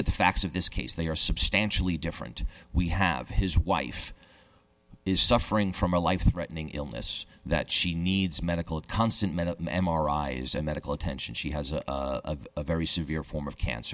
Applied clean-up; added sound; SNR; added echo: none; none; none; none.